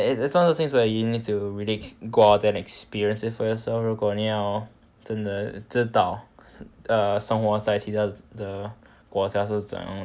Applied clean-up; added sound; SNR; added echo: none; none; none; none.